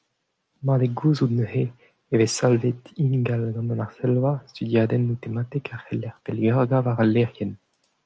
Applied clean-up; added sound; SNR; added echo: none; none; none; none.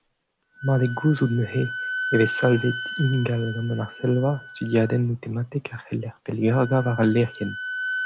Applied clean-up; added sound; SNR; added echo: none; Wind instrument, woodwind instrument; 10 dB; none.